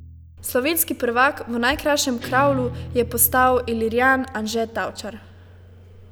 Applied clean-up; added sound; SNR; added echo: none; Guitar; 15 dB; none.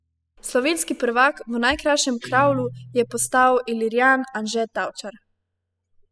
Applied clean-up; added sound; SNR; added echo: classical method spectral subtraction.